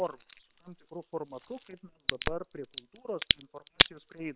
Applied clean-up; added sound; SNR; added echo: neural separator model SepFormer WHAM!.